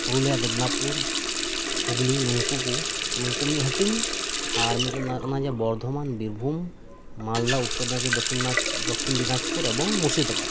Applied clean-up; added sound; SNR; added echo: none; Water tap, faucet; -1 dB; none.